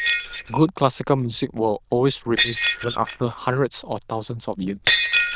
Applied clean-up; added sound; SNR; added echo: neural diffusion model UNIVERSE++.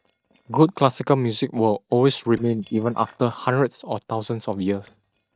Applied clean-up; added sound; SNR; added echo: neural mask model DeepFilterNet 3.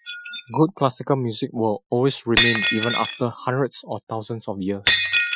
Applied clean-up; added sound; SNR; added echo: classical method Wiener filter.